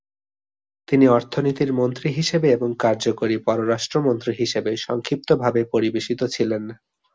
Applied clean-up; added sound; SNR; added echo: none; none; none; none.